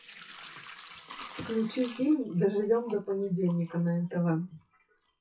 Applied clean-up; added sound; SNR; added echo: classical method WPE with log-MMSE.